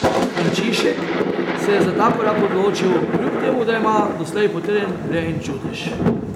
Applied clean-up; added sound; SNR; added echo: none; Thunder; 0 dB; none.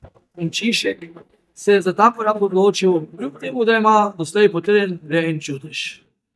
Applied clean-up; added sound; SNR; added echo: neural mask model DeepFilterNet 3.